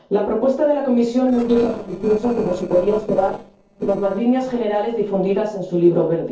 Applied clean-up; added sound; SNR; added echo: neural separator model SepFormer DNS4.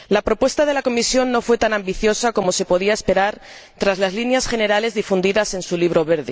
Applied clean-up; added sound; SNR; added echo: none; none; none; none.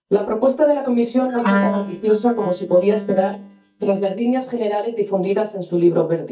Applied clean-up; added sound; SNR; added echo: neural mask model DeepFilterNet 3.